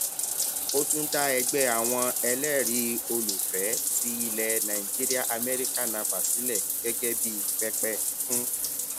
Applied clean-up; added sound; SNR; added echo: none; Bathtub (filling or washing); -3 dB; none.